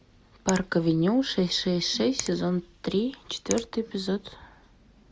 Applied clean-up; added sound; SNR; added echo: none; Finger snapping; 15 dB; none.